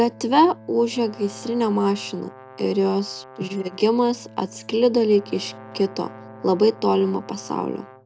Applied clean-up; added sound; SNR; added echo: none; Bowed string instrument + Brass instrument; 20 dB; none.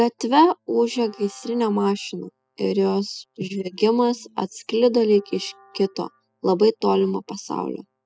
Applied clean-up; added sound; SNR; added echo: classical method spectral subtraction.